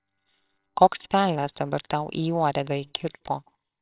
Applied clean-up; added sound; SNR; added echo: neural separator model SepFormer WHAMR!.